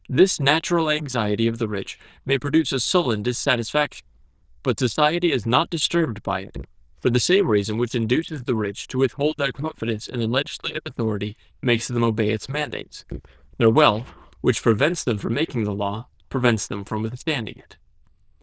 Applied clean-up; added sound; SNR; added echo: neural diffusion model UNIVERSE++.